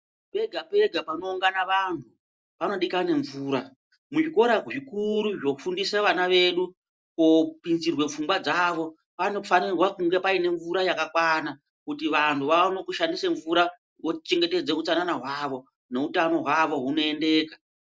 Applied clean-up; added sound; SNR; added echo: none; none; none; none.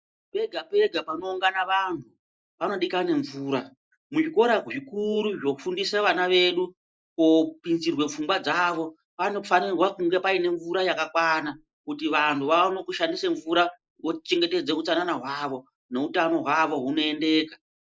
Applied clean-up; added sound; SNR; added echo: neural mask model Resemble Enhance denoiser.